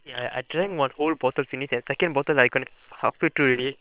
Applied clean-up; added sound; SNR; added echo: neural separator model SepFormer WHAM!.